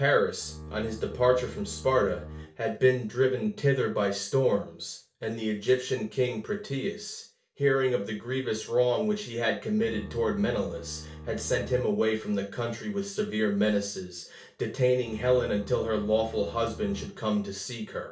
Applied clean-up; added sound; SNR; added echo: none; Bowed string instrument; 14 dB; reverberation time 0.3 s.